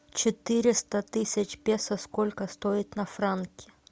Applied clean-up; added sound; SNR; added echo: none; none; none; none.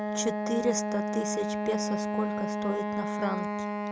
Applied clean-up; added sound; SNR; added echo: none; Wind instrument, woodwind instrument; -2 dB; none.